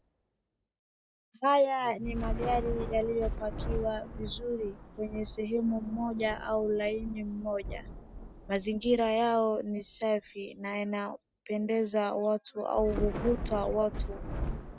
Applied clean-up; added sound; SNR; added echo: none; Thunder / Rain; 8 dB; none.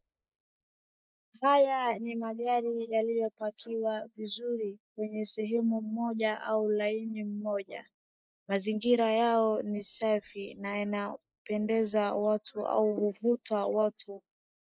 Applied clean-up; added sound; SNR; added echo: neural mask model Resemble Enhance denoiser.